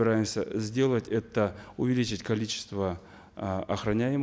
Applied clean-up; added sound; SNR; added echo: none; none; none; none.